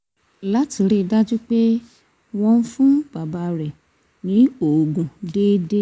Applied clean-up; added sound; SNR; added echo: none; none; none; none.